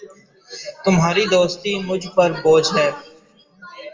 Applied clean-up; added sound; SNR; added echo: none; none; none; reverberation time 0.5 s.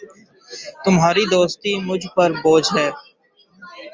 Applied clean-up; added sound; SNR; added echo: none; none; none; none.